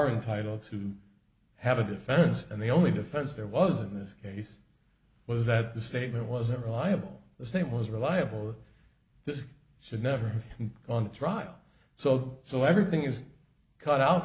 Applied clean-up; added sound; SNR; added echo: none; none; none; none.